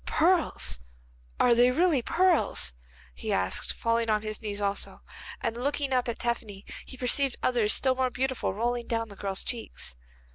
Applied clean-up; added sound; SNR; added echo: none; none; none; none.